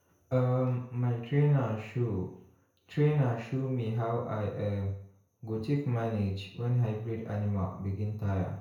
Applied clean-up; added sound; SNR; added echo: none; none; none; reverberation time 0.5 s.